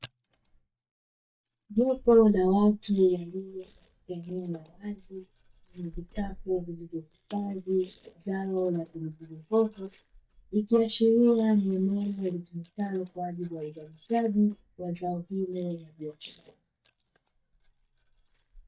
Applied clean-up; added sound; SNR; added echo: neural mask model DeepFilterNet 3.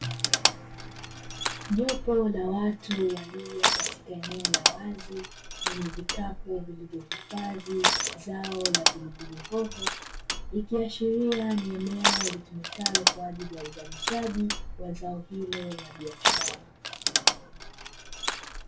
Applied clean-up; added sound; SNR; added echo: none; Crushing; -2 dB; reverberation time 0.2 s.